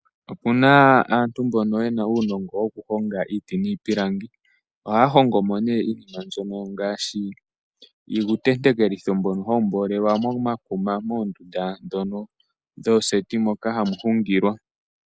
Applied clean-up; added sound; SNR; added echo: none; none; none; none.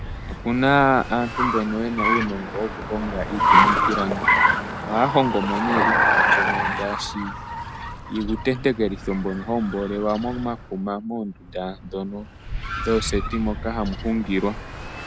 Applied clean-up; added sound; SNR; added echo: none; Car; 0 dB; none.